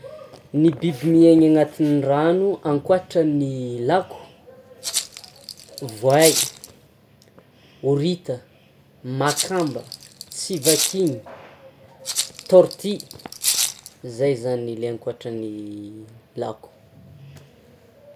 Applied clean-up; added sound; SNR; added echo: none; Rattle (instrument); 5 dB; none.